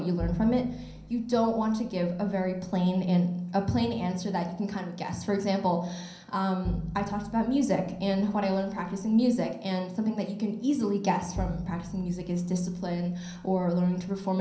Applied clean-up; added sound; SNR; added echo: none; Bowed string instrument; 12 dB; reverberation time 0.6 s.